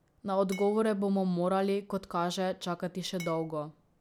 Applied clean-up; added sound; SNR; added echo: none; Glass; 17 dB; none.